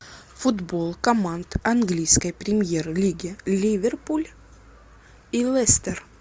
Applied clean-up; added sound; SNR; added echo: none; none; none; none.